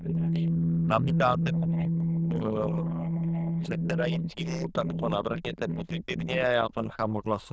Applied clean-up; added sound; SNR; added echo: neural diffusion model UNIVERSE++.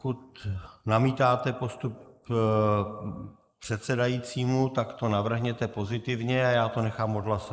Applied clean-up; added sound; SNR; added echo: neural mask model Resemble Enhance denoiser.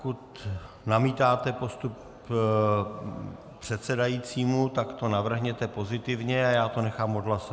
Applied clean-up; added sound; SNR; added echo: none; none; none; none.